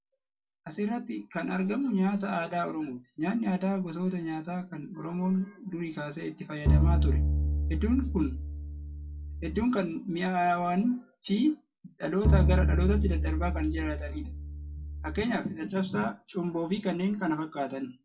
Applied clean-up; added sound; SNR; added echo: none; Bowed string instrument; -4 dB; reverberation time 0.2 s.